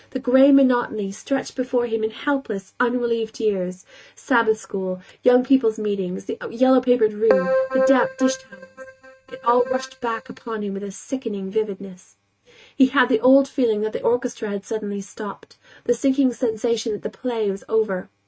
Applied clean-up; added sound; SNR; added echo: neural mask model RNNoise.